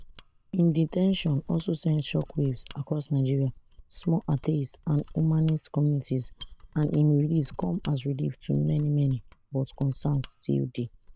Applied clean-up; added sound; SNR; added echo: none; Mechanisms; 20 dB; none.